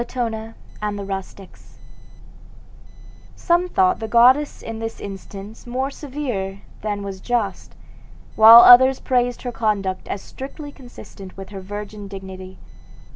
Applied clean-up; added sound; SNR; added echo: none; none; none; none.